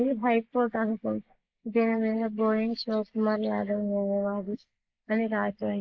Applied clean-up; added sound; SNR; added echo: neural mask model Resemble Enhance denoiser.